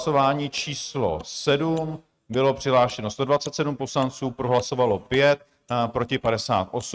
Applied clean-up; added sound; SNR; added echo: neural mask model RNNoise.